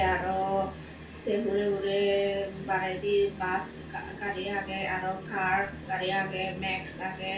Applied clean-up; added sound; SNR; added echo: none; Musical instrument; 13 dB; reverberation time 0.3 s.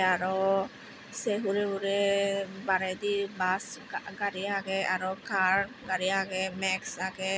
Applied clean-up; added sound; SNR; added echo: none; none; none; none.